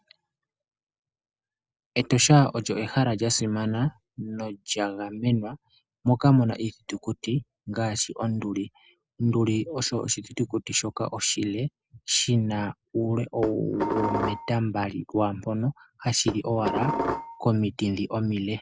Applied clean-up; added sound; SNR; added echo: none; Dishes, pots, and pans; 3 dB; none.